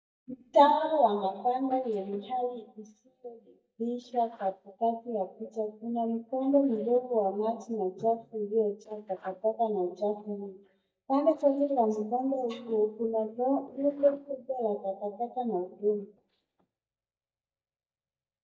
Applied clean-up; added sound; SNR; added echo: neural mask model DeepFilterNet 3.